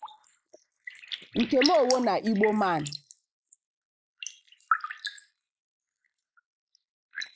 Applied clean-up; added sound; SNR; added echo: neural mask model Resemble Enhance denoiser.